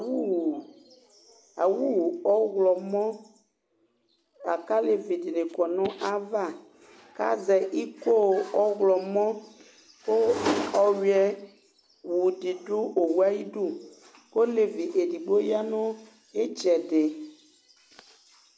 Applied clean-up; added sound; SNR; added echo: none; none; none; none.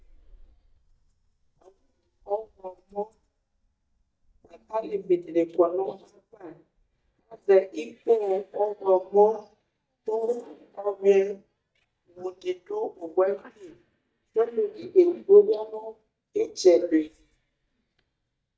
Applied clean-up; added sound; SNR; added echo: neural mask model DeepFilterNet 3.